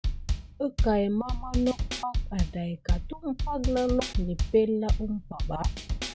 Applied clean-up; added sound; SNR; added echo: none; Drum kit; 0 dB; none.